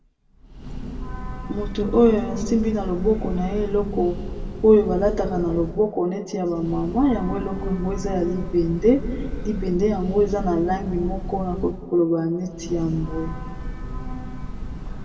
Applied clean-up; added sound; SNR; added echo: none; Train / Breathing; 7 dB; reverberation time 1.5 s.